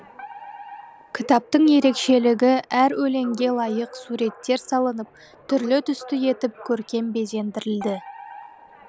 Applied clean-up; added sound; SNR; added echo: none; Alarm; 19 dB; none.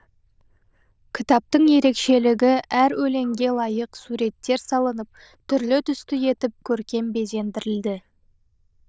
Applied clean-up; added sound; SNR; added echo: neural diffusion model UNIVERSE++.